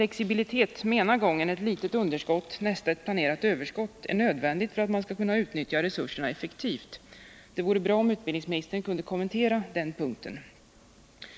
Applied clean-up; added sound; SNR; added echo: none; none; none; none.